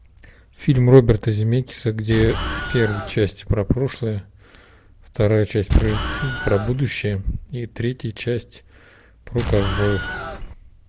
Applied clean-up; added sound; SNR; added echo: none; Explosion; 5 dB; none.